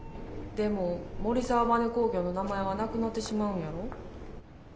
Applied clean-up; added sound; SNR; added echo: none; none; none; none.